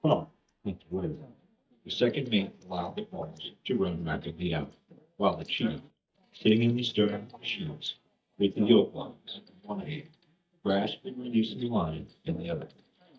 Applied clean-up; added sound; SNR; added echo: neural mask model DeepFilterNet 3.